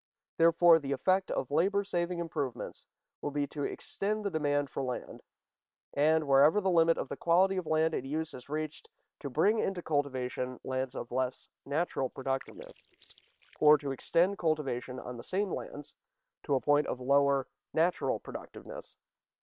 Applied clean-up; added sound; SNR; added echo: neural separator model SepFormer WHAM!.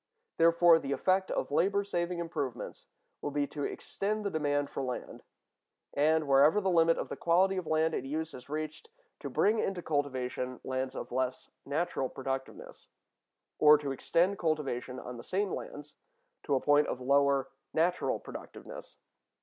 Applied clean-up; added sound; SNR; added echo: none; none; none; none.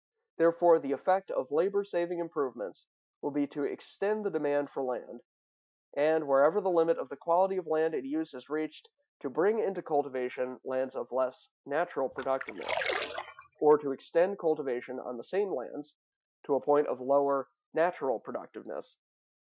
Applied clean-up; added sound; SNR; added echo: classical method Wiener filter.